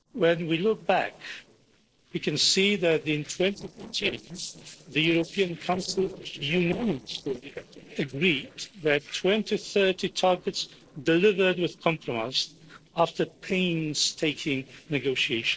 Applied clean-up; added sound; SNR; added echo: neural separator model SepFormer DNS4.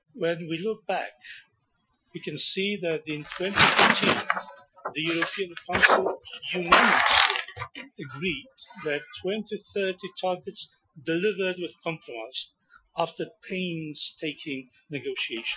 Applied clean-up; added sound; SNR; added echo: classical method Wiener filter.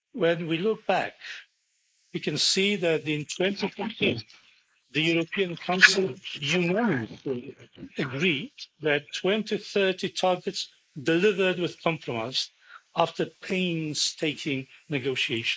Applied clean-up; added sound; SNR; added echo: neural mask model Resemble Enhance denoiser.